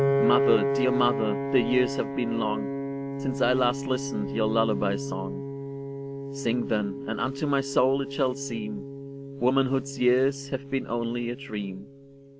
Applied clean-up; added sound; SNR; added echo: none; Piano; 3 dB; none.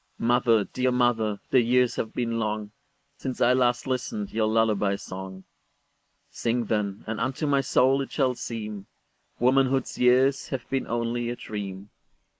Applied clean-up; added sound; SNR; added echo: neural mask model Resemble Enhance denoiser.